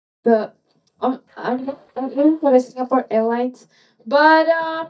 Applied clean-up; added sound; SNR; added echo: neural mask model DeepFilterNet 3.